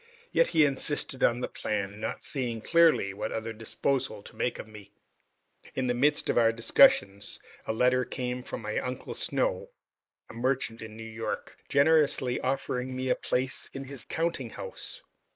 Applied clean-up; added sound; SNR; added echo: neural mask model Resemble Enhance denoiser.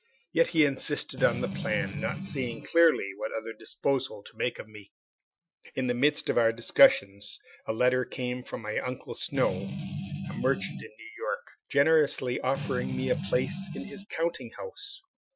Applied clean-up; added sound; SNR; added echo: classical method Wiener filter.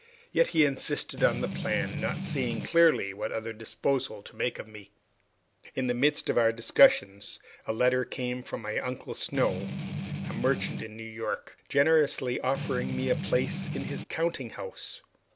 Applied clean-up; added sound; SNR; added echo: none; Strum; 5 dB; none.